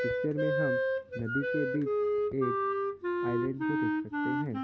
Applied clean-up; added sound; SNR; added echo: none; Wind instrument, woodwind instrument; -5 dB; none.